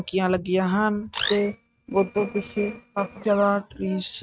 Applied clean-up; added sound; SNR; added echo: neural mask model RNNoise.